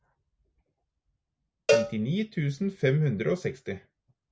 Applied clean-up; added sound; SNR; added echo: none; Cowbell; 0 dB; none.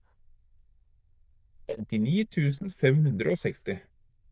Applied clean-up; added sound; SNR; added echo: neural diffusion model UNIVERSE++.